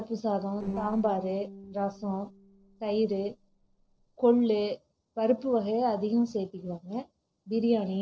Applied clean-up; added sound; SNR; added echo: neural separator model SepFormer DNS4.